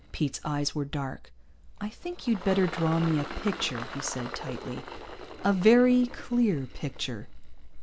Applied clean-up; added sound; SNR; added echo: none; Engine; 14 dB; none.